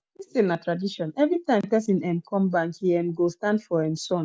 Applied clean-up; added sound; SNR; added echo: none; none; none; none.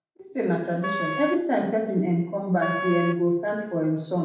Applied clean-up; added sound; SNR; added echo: none; Wind instrument, woodwind instrument; 7 dB; reverberation time 0.8 s.